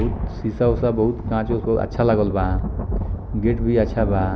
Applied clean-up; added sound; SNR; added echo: none; Thunder; 4 dB; none.